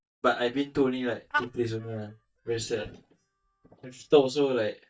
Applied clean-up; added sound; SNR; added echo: neural mask model DeepFilterNet 3.